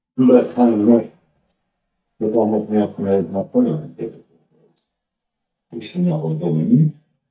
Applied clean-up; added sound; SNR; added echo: neural mask model DeepFilterNet 3.